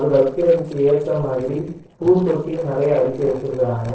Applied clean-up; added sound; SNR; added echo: neural separator model SepFormer DNS4.